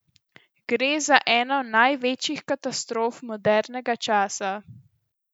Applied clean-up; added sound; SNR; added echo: none; none; none; none.